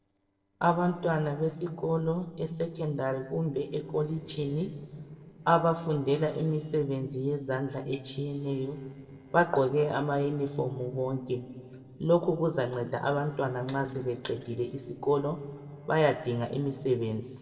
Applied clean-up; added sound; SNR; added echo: neural separator model SepFormer DNS4.